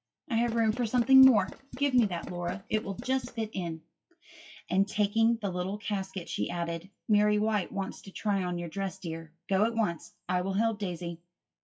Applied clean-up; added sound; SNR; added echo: classical method WPE with log-MMSE.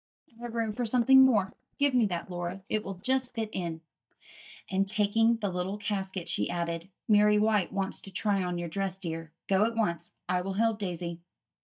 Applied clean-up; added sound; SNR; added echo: neural mask model DeepFilterNet 3.